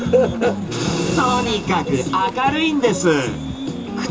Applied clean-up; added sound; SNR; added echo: none; Rain; 19 dB; reverberation time 0.2 s.